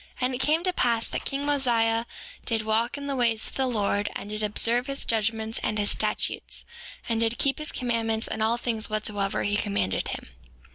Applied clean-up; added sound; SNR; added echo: none; none; none; none.